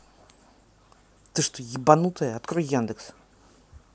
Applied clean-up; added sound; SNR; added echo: none; none; none; none.